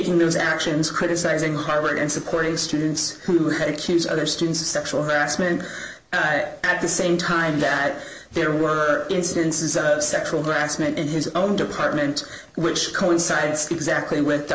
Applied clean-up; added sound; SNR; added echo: none; none; none; none.